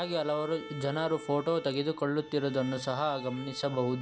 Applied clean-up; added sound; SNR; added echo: none; Bowed string instrument; 16 dB; none.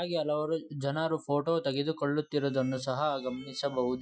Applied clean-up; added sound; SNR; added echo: classical method Wiener filter.